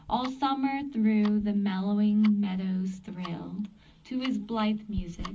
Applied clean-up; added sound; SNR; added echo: none; Tick-tock; 17 dB; reverberation time 0.4 s.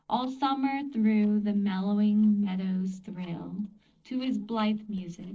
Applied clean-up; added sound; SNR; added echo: neural separator model SepFormer DNS4.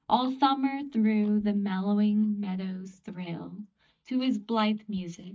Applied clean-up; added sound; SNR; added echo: neural mask model DeepFilterNet 3.